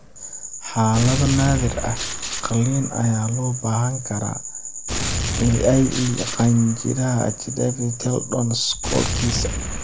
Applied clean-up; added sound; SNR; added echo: none; Gunshot, gunfire; 7 dB; none.